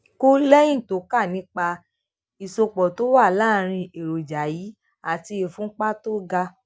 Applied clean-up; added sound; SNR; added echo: none; none; none; none.